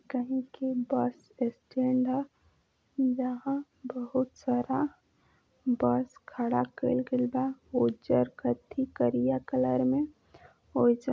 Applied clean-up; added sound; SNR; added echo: none; none; none; none.